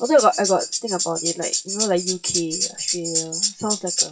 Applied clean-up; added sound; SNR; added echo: classical method WPE with log-MMSE.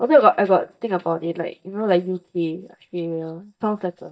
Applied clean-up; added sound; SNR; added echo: neural mask model DeepFilterNet 3.